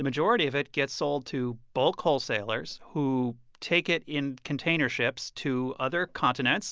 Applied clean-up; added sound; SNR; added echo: none; none; none; none.